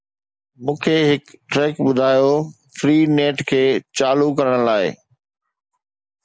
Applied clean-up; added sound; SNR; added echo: none; none; none; none.